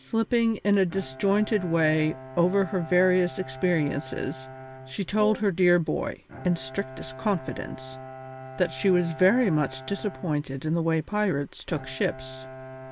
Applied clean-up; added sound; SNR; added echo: none; Brass instrument + Bowed string instrument; 15 dB; none.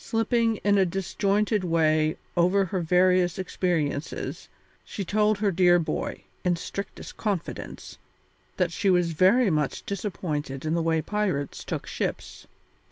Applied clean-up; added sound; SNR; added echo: none; none; none; none.